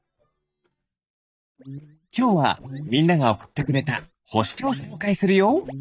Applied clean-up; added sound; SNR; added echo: neural mask model DeepFilterNet 3.